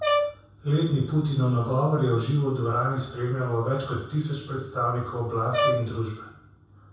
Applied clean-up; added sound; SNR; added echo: none; Brass instrument; 2 dB; reverberation time 0.7 s.